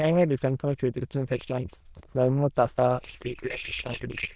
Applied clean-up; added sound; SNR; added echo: neural diffusion model UNIVERSE++.